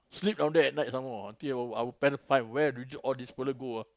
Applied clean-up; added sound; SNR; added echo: none; none; none; none.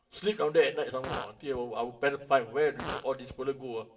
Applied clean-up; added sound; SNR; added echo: none; Fart; 13 dB; reverberation time 0.8 s.